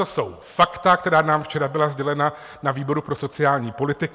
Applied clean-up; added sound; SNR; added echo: none; none; none; none.